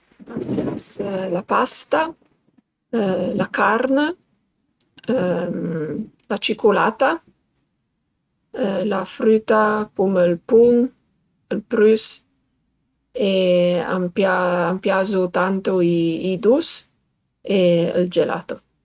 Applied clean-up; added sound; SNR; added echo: neural mask model RNNoise.